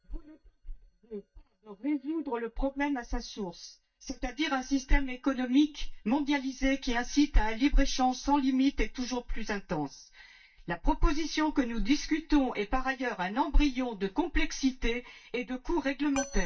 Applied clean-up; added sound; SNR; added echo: neural mask model DeepFilterNet 3.